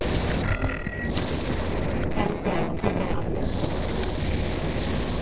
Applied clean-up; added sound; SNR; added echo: neural separator model SepFormer DNS4.